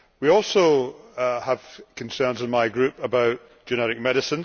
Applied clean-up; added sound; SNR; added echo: none; none; none; none.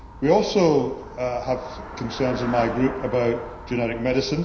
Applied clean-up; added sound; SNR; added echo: none; Traffic noise, roadway noise / Bicycle; 13 dB; reverberation time 0.9 s.